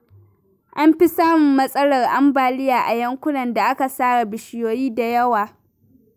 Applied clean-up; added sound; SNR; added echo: none; none; none; none.